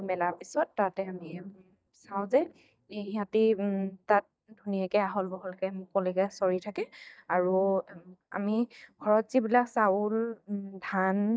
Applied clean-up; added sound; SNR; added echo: neural mask model DeepFilterNet 3.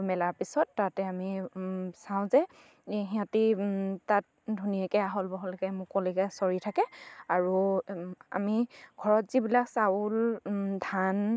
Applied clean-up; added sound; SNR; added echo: none; none; none; none.